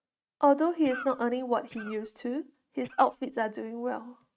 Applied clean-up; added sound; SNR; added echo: neural mask model RNNoise.